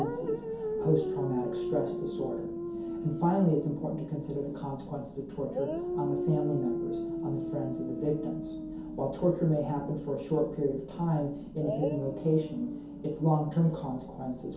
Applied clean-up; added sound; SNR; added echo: none; Dog; 6 dB; reverberation time 0.6 s.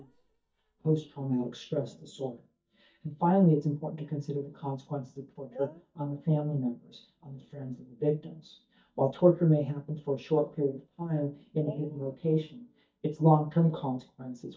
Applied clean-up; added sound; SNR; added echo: neural mask model DeepFilterNet 3.